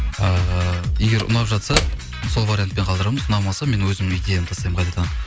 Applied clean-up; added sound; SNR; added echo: none; Slam / Wood; 12 dB; none.